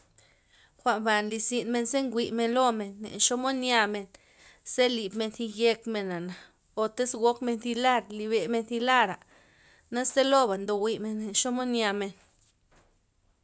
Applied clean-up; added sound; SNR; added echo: none; none; none; none.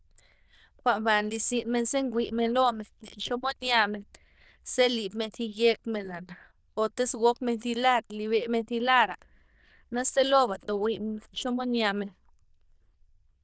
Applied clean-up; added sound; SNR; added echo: neural diffusion model UNIVERSE++.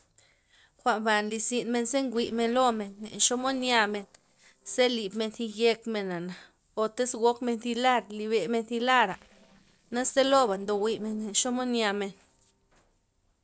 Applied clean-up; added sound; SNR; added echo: neural separator model SepFormer DNS4.